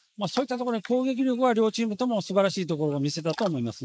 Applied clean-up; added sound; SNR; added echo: neural mask model Resemble Enhance denoiser.